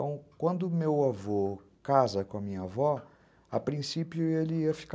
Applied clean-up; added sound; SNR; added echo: none; none; none; none.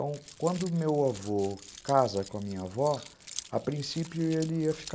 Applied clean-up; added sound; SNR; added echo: none; Keys jangling; 17 dB; none.